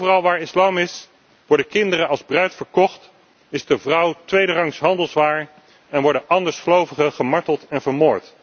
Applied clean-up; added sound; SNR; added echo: none; none; none; none.